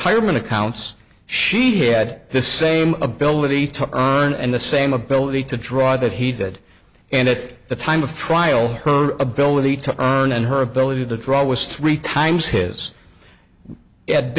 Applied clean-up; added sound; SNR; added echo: none; none; none; none.